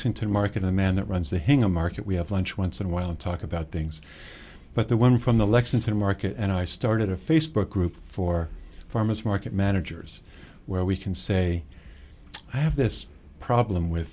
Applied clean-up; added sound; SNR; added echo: none; none; none; none.